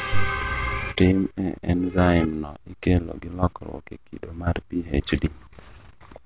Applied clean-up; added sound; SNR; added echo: none; none; none; none.